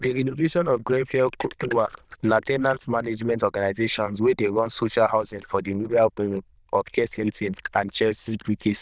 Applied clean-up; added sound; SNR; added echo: neural diffusion model UNIVERSE++.